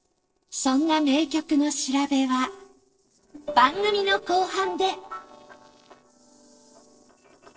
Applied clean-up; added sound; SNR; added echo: neural separator model SepFormer DNS4.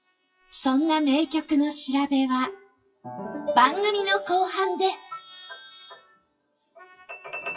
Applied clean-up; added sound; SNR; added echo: classical method WPE with log-MMSE.